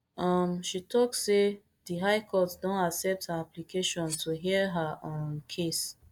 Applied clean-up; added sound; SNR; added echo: neural mask model DeepFilterNet 3.